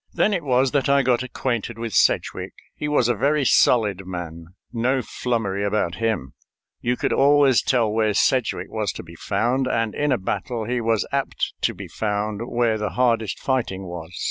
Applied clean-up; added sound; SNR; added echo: none; none; none; none.